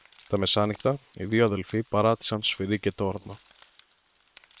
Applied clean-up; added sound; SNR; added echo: neural separator model SepFormer WHAM!.